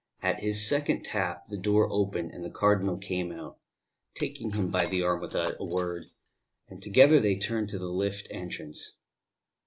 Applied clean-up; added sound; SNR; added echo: none; Shatter; 16 dB; none.